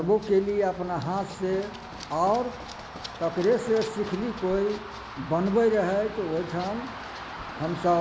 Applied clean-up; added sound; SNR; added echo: none; Run; 12 dB; none.